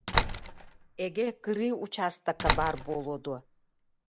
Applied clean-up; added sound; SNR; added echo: none; Slam; 0 dB; none.